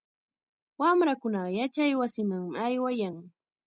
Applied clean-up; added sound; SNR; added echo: none; none; none; none.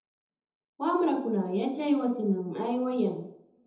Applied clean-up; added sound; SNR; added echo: none; none; none; reverberation time 0.7 s.